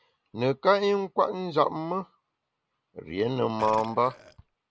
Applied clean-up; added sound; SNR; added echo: none; Burping, eructation; 17 dB; none.